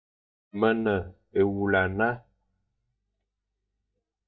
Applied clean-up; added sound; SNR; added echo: neural mask model DeepFilterNet 3.